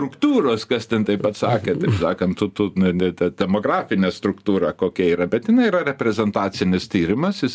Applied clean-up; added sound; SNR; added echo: none; none; none; none.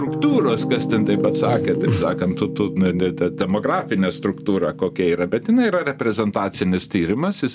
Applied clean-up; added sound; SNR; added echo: none; Piano; 7 dB; none.